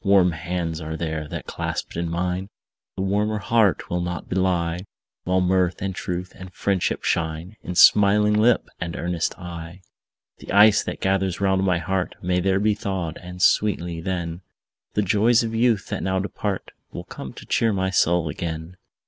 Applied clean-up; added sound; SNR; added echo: none; none; none; none.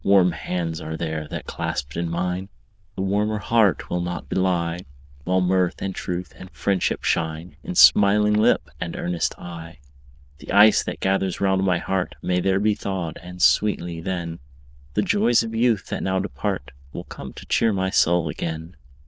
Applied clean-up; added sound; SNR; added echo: neural diffusion model UNIVERSE++.